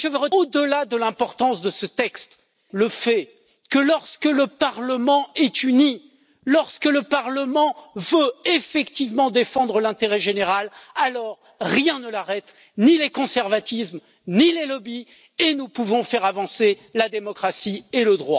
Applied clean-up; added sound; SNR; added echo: none; none; none; none.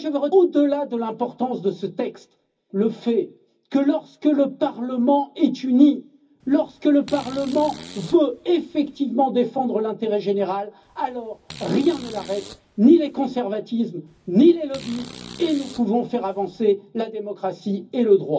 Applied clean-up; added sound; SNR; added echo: none; Fart; 20 dB; reverberation time 0.4 s.